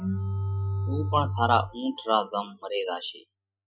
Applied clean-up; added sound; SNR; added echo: classical method Wiener filter.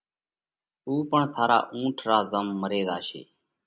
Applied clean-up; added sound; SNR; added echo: none; none; none; none.